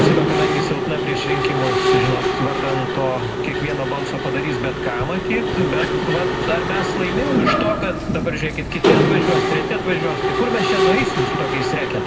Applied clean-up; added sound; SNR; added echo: none; Mechanisms; -4 dB; reverberation time 0.3 s.